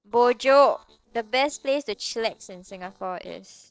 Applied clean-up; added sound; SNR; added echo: neural separator model SepFormer DNS4.